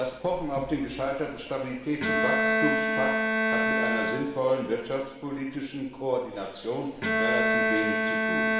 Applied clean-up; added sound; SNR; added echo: none; Bowed string instrument; -2 dB; reverberation time 1.1 s.